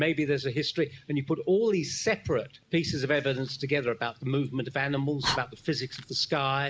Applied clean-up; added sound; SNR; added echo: none; Fire; 15 dB; none.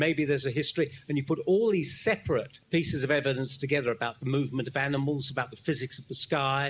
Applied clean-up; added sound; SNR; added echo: none; none; none; none.